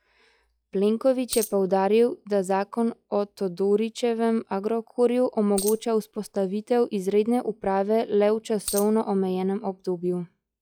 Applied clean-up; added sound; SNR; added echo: classical method log-MMSE.